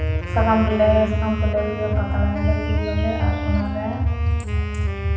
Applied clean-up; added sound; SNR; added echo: none; Wind instrument, woodwind instrument; 11 dB; reverberation time 0.9 s.